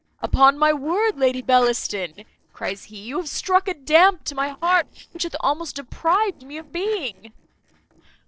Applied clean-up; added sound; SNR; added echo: neural separator model SepFormer DNS4.